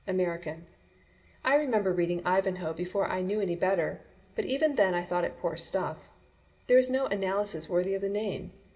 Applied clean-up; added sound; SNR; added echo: none; none; none; reverberation time 0.9 s.